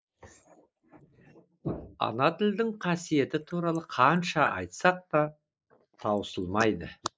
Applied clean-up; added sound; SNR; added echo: neural mask model Resemble Enhance denoiser.